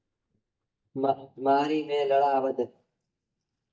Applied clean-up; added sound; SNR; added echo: neural mask model DeepFilterNet 3.